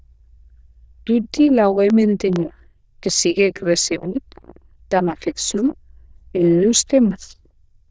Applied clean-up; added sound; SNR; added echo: neural diffusion model UNIVERSE++.